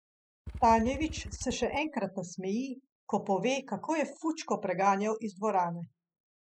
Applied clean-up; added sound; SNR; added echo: classical method spectral subtraction.